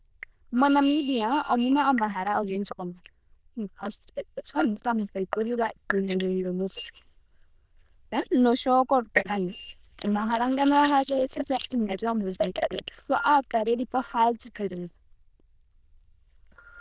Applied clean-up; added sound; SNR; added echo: neural diffusion model UNIVERSE++.